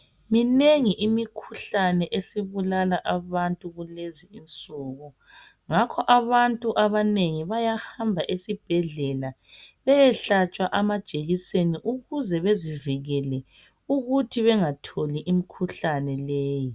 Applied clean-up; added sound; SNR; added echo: none; none; none; none.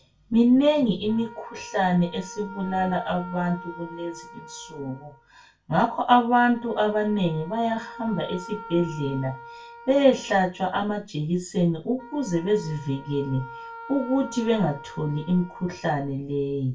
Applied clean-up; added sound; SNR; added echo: none; Wind instrument, woodwind instrument; 18 dB; reverberation time 0.2 s.